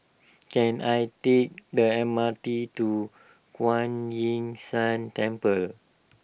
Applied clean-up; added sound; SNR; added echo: none; none; none; none.